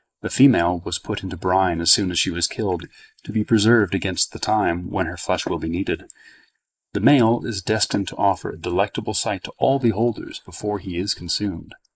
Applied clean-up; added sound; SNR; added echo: neural mask model Resemble Enhance denoiser.